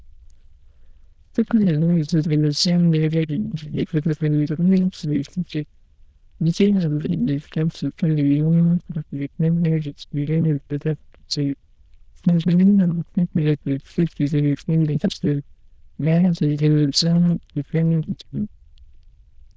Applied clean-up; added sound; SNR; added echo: neural diffusion model UNIVERSE++.